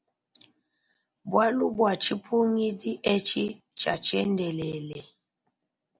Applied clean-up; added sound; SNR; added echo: none; none; none; none.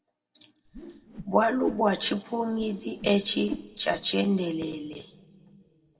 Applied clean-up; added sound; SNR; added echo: none; Whoosh, swoosh, swish; 12 dB; reverberation time 1.6 s.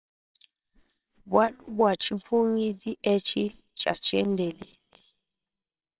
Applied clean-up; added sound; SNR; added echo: neural separator model SepFormer WHAMR!.